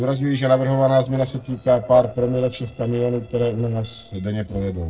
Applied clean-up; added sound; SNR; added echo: neural separator model SepFormer DNS4.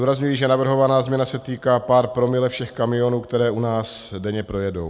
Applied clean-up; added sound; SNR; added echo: none; none; none; none.